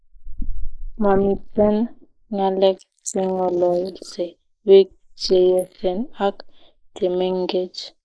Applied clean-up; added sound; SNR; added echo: neural mask model Resemble Enhance denoiser.